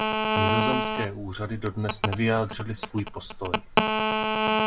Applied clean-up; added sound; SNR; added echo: none; Telephone; -3 dB; none.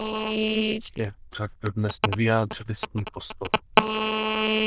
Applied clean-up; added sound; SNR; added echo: neural diffusion model UNIVERSE++.